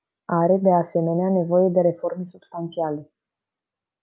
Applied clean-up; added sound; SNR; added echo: none; none; none; none.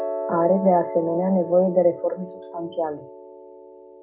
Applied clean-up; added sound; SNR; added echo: none; Piano; 10 dB; reverberation time 0.2 s.